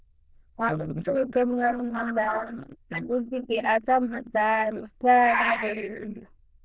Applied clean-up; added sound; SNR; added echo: neural diffusion model UNIVERSE++.